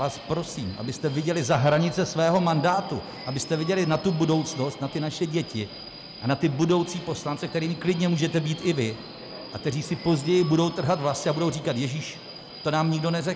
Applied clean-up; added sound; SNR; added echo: none; Subway, metro, underground; 16 dB; none.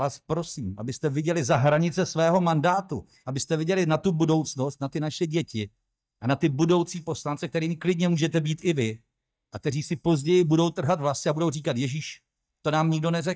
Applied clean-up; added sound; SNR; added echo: neural mask model DeepFilterNet 3.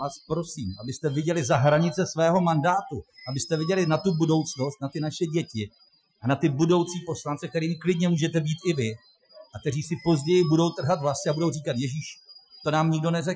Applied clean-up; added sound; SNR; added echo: classical method Wiener filter.